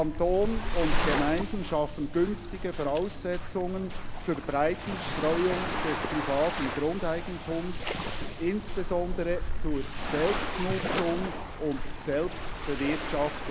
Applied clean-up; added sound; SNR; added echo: none; Waves, surf; 1 dB; none.